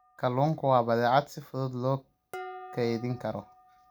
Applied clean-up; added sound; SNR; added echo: none; Dishes, pots, and pans; 19 dB; none.